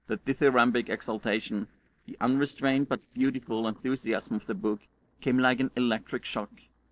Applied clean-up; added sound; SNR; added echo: neural separator model SepFormer DNS4.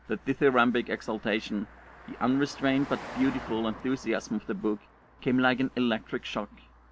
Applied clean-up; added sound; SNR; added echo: none; Car passing by; 18 dB; none.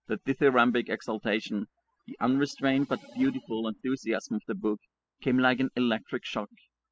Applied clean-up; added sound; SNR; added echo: classical method spectral subtraction.